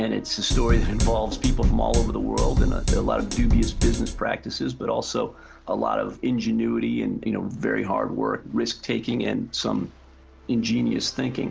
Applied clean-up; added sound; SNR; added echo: none; Drum kit; -4 dB; none.